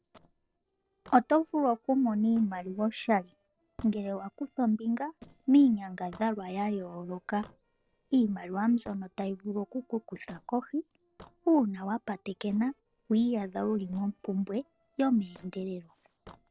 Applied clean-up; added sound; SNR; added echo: neural separator model SepFormer DNS4.